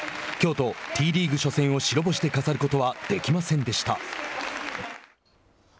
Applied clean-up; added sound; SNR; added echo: none; none; none; none.